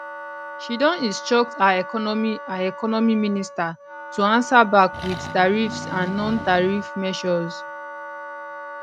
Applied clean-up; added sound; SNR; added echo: none; Wind instrument, woodwind instrument + Accelerating, revving, vroom; 12 dB; none.